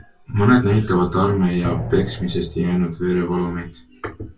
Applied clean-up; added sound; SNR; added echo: none; Drum; 9 dB; reverberation time 0.1 s.